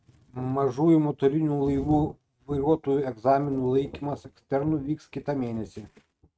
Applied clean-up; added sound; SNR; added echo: neural mask model RNNoise.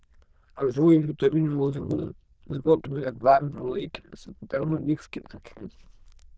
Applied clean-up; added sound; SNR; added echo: neural diffusion model UNIVERSE++.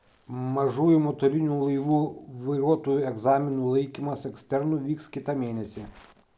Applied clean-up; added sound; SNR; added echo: none; none; none; none.